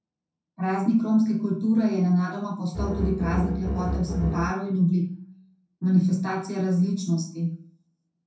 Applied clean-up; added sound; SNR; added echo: none; Bowed string instrument; 3 dB; reverberation time 0.5 s.